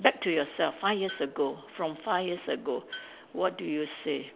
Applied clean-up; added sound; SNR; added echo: none; Tools; 17 dB; none.